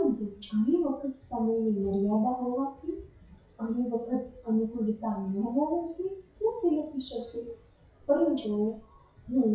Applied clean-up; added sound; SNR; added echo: classical method WPE with log-MMSE.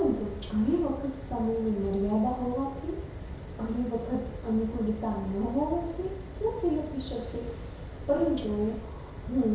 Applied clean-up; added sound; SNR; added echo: none; Fire; 9 dB; reverberation time 0.7 s.